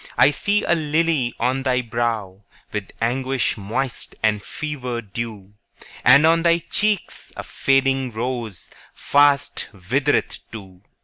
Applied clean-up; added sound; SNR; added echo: none; none; none; none.